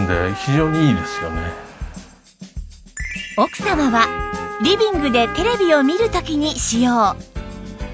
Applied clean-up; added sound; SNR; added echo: none; Trumpet; 11 dB; none.